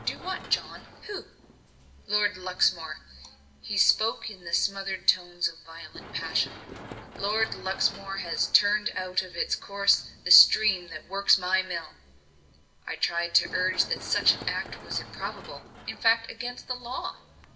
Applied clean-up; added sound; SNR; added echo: none; Run; 18 dB; reverberation time 0.7 s.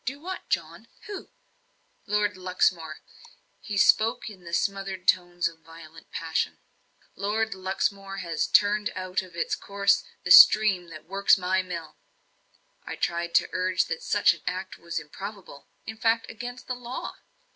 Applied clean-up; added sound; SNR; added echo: none; none; none; none.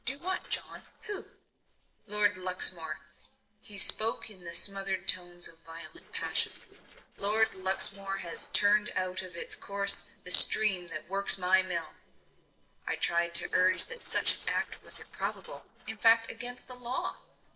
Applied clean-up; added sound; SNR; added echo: neural separator model SepFormer DNS4.